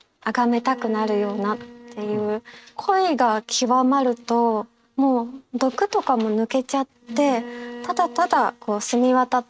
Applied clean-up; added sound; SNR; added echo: neural mask model RNNoise.